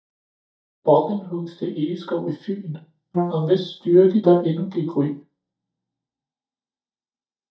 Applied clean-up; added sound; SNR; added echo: neural mask model DeepFilterNet 3.